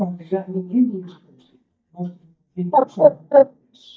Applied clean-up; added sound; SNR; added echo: neural mask model DeepFilterNet 3.